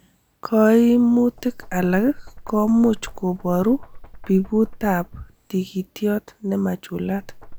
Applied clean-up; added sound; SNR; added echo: none; Knock; 18 dB; none.